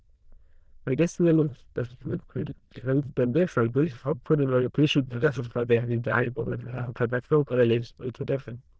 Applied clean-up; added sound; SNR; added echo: neural diffusion model UNIVERSE++.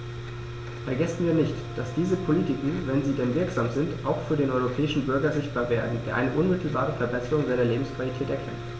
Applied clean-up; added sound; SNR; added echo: none; Wind instrument, woodwind instrument; 17 dB; none.